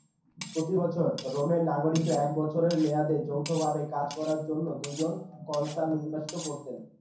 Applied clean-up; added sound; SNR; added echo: none; Cutlery, silverware; 17 dB; reverberation time 0.6 s.